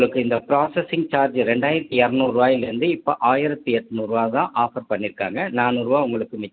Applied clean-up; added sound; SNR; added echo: none; none; none; none.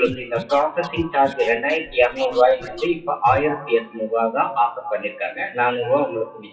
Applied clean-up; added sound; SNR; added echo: classical method WPE with log-MMSE.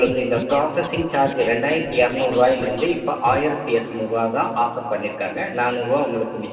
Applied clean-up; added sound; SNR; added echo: none; Scratching (performance technique); 15 dB; reverberation time 2.5 s.